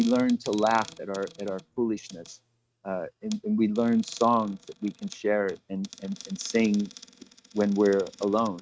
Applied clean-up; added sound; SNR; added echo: neural mask model RNNoise.